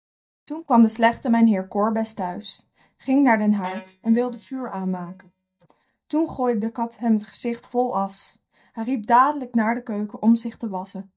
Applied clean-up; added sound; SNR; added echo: neural mask model DeepFilterNet 3.